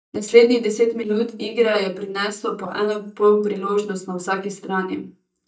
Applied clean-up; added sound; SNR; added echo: neural mask model DeepFilterNet 3.